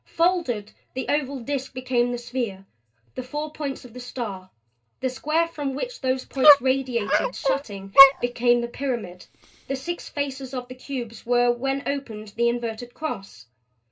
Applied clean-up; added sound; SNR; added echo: none; Dog; -4 dB; reverberation time 0.2 s.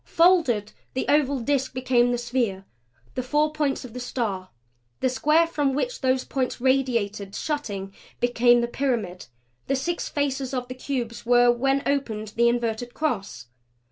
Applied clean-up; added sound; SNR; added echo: none; none; none; none.